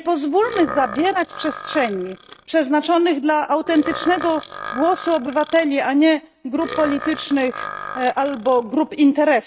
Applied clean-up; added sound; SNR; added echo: neural mask model RNNoise.